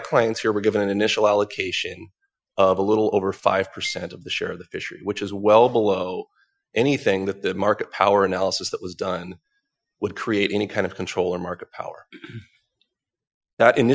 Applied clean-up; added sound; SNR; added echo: classical method Wiener filter.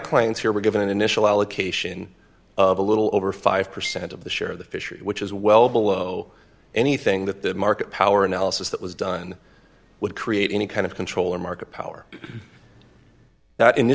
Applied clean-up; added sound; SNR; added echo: none; Marimba, xylophone; 19 dB; none.